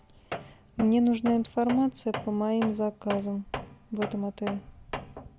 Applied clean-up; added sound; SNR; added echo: none; Tools; 11 dB; none.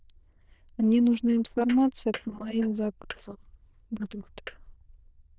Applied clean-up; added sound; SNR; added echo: neural diffusion model UNIVERSE++.